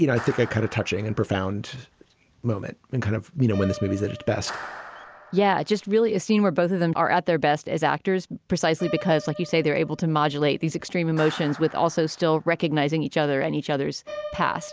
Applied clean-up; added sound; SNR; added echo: none; Clapping + Piano; 17 dB; none.